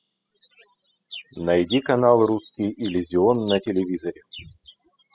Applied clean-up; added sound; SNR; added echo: classical method spectral subtraction.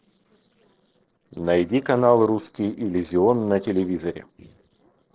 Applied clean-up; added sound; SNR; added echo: neural separator model SepFormer DNS4.